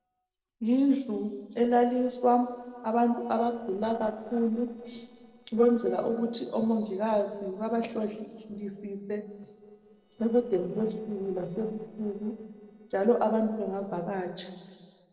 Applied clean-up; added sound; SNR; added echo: neural separator model SepFormer DNS4.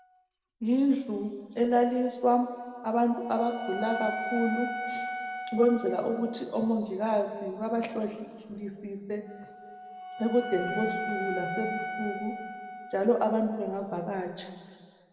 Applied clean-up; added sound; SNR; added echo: none; Wind instrument, woodwind instrument; 9 dB; reverberation time 2.0 s.